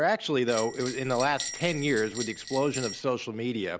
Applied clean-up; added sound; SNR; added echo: none; Bell; 10 dB; none.